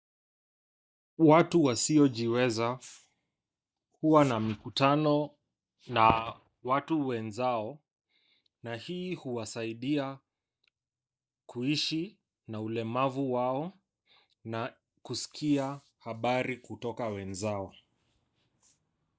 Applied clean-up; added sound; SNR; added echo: neural mask model DeepFilterNet 3.